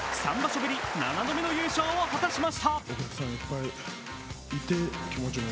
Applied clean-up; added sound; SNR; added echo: none; none; none; none.